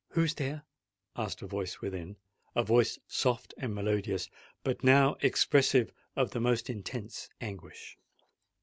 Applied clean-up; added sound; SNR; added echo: none; none; none; none.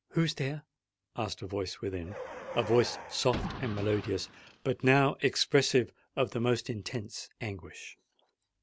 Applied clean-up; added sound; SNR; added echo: none; Car; 10 dB; none.